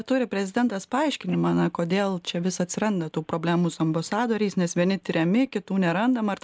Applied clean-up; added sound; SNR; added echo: none; none; none; none.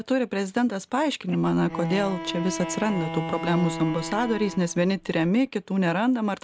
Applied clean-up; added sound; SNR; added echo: none; Bowed string instrument; 9 dB; none.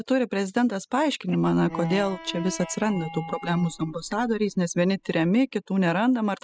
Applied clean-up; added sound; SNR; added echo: classical method spectral subtraction.